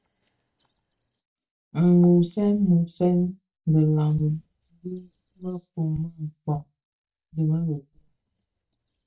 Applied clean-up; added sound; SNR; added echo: neural mask model DeepFilterNet 3.